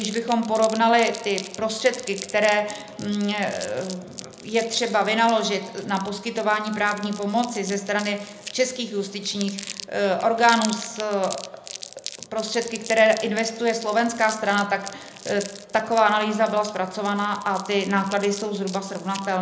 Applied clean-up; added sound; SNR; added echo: none; Crumpling, crinkling; 16 dB; reverberation time 0.7 s.